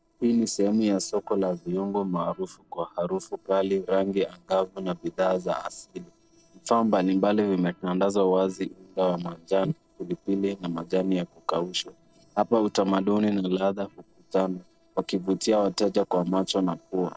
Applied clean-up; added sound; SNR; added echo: neural separator model SepFormer DNS4.